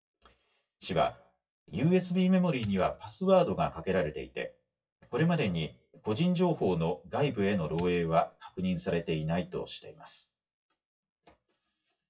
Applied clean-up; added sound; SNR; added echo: classical method WPE with log-MMSE.